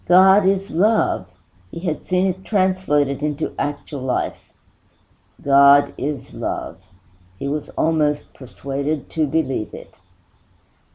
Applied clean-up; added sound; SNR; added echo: none; none; none; none.